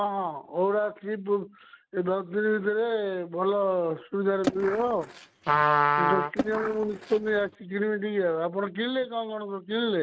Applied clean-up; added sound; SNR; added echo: neural mask model RNNoise.